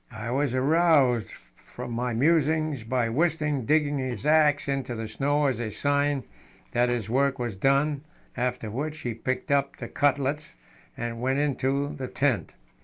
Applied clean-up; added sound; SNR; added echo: neural separator model SepFormer DNS4.